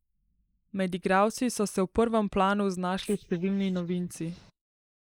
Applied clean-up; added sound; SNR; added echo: neural mask model Resemble Enhance denoiser.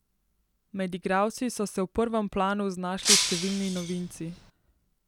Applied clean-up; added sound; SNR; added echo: none; Shatter; -2 dB; none.